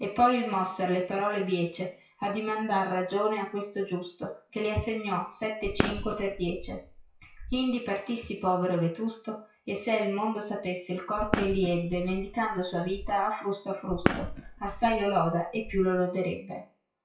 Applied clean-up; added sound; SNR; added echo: classical method WPE with log-MMSE.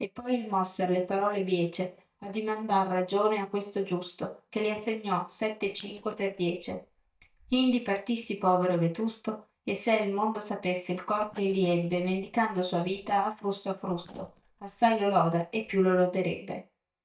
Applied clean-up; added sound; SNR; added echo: neural mask model DeepFilterNet 3.